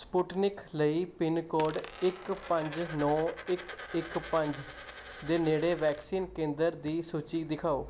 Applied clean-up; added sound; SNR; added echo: none; Coin (dropping); 16 dB; none.